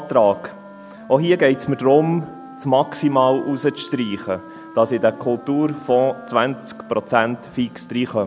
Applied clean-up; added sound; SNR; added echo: none; Wind instrument, woodwind instrument; 19 dB; none.